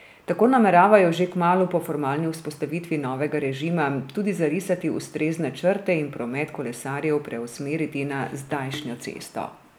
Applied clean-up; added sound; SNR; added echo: none; none; none; none.